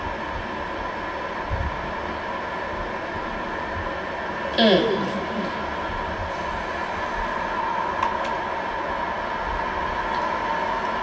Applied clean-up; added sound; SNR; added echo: none; none; none; reverberation time 2.6 s.